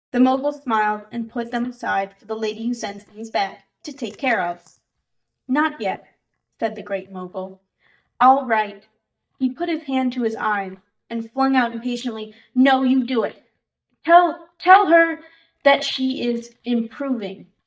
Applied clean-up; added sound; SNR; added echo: neural mask model DeepFilterNet 3.